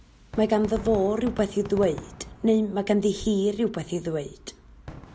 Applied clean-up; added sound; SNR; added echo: none; Fireworks; 16 dB; none.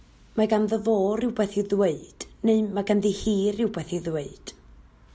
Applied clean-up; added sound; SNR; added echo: none; none; none; none.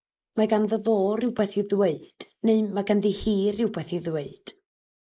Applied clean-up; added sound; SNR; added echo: neural mask model Resemble Enhance denoiser.